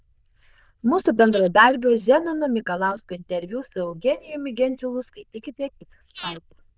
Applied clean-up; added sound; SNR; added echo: neural diffusion model UNIVERSE++.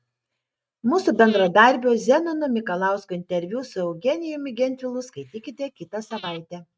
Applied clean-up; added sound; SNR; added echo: neural mask model RNNoise.